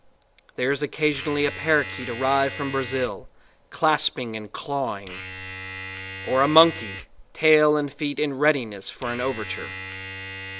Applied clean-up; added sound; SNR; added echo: none; Domestic sounds, home sounds; 12 dB; none.